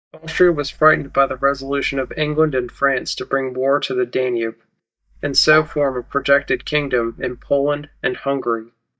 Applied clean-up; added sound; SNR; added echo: neural mask model DeepFilterNet 3.